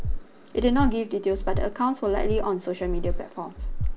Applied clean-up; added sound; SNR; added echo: none; Breathing; 1 dB; none.